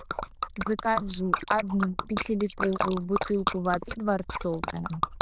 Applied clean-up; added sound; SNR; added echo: neural diffusion model UNIVERSE++.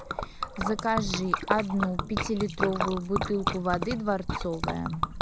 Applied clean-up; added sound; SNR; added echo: none; Liquid; 2 dB; none.